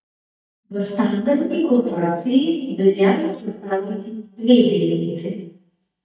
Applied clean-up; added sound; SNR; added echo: neural mask model DeepFilterNet 3.